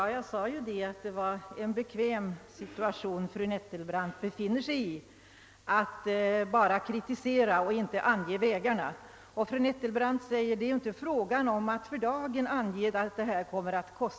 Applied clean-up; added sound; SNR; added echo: none; none; none; none.